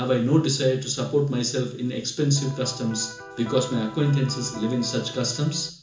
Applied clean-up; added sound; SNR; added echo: none; Electric guitar; 16 dB; reverberation time 0.7 s.